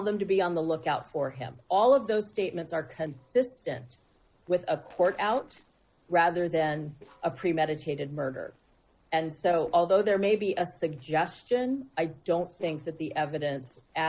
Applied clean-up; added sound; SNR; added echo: neural separator model SepFormer DNS4.